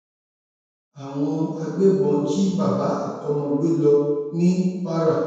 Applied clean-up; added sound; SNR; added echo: none; none; none; reverberation time 1.2 s.